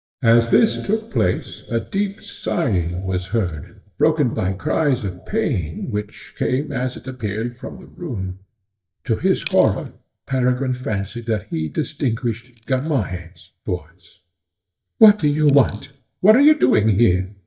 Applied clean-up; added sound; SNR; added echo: neural mask model DeepFilterNet 3.